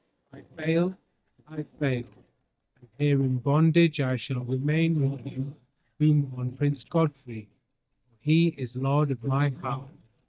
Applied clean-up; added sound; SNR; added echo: neural mask model DeepFilterNet 3.